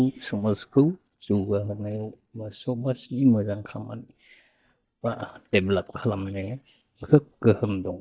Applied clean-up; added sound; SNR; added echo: neural mask model DeepFilterNet 3.